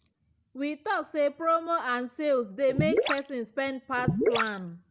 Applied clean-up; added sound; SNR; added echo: none; Gurgling / Liquid; -1 dB; none.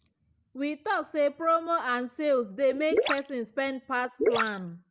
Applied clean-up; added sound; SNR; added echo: neural mask model Resemble Enhance denoiser.